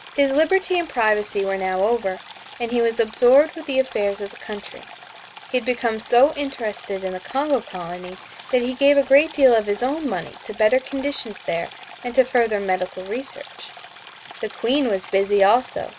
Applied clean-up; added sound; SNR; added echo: none; Stream; 19 dB; none.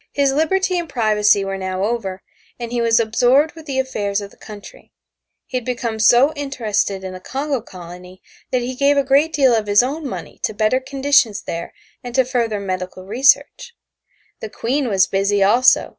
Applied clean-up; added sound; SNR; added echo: none; none; none; none.